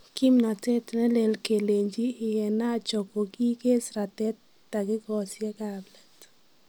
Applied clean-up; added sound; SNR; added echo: none; none; none; none.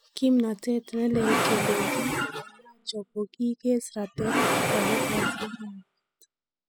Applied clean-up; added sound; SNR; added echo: classical method spectral subtraction.